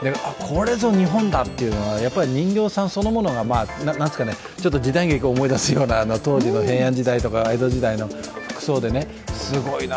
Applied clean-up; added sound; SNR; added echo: none; none; none; none.